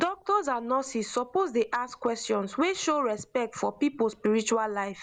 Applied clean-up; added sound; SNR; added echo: neural mask model Resemble Enhance denoiser.